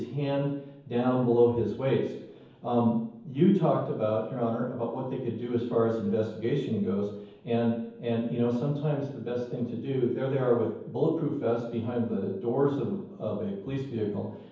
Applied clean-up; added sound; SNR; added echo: none; none; none; reverberation time 0.9 s.